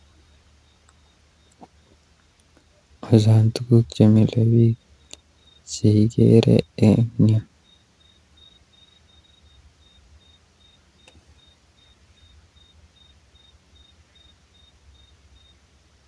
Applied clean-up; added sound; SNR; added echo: none; none; none; none.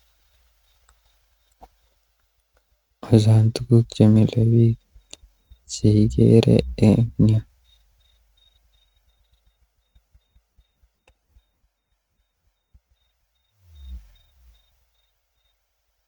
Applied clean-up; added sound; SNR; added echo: neural mask model RNNoise.